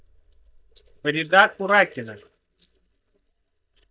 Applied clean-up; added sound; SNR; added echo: neural mask model DeepFilterNet 3.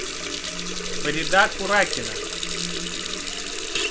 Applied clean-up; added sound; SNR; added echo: none; Water tap, faucet; 1 dB; none.